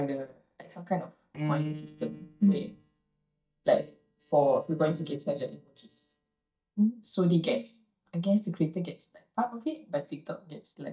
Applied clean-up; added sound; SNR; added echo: neural mask model DeepFilterNet 3.